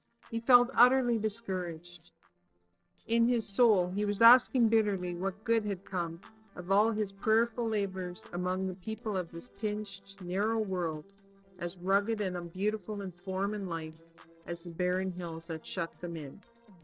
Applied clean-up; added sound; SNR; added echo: neural separator model SepFormer DNS4.